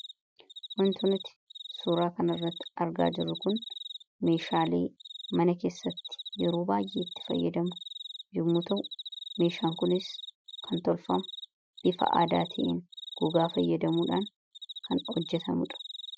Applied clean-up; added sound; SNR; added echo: none; Cricket; 13 dB; none.